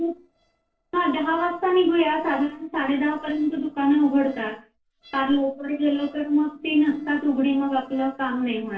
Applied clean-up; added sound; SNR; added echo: neural separator model SepFormer DNS4.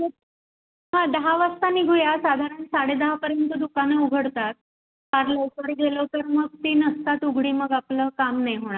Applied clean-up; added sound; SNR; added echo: none; none; none; none.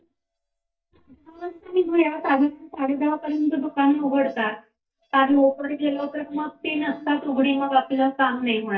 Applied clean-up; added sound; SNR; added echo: neural mask model DeepFilterNet 3.